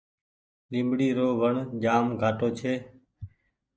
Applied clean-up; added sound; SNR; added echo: neural mask model DeepFilterNet 3.